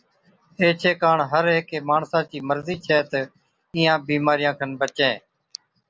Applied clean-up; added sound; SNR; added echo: none; none; none; none.